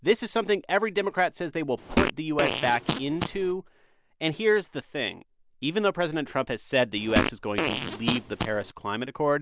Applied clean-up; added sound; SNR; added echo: none; Fart; 2 dB; none.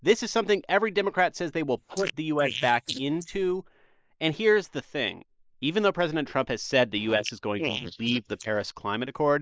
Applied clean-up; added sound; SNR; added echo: neural mask model Resemble Enhance denoiser.